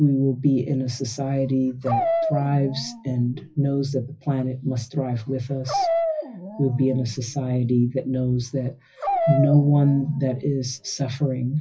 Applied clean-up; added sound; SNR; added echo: classical method WPE with log-MMSE.